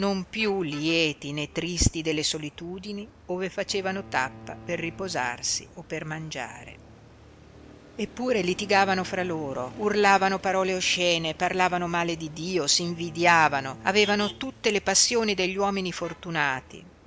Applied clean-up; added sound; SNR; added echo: none; Bowed string instrument + Motor vehicle (road); 19 dB; none.